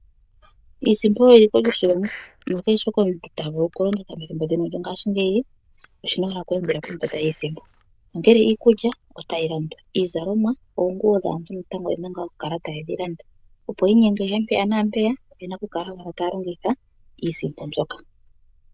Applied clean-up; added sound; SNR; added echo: neural diffusion model UNIVERSE++.